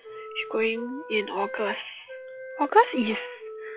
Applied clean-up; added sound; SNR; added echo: classical method log-MMSE.